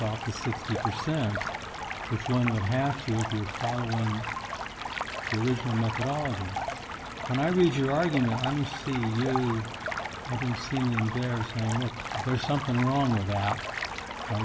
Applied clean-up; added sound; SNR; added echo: none; Stream; 6 dB; none.